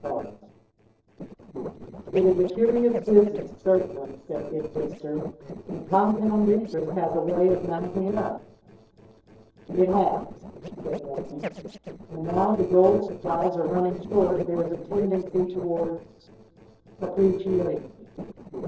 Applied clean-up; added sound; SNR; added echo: neural separator model SepFormer DNS4.